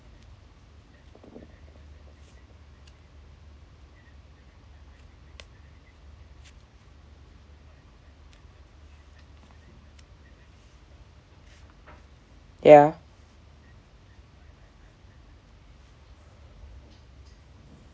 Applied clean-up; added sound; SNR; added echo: none; none; none; none.